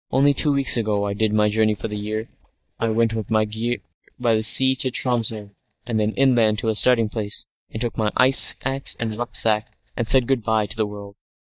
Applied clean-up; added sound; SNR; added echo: neural mask model DeepFilterNet 3.